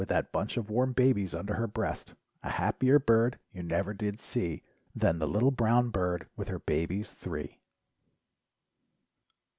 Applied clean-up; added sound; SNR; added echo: none; none; none; none.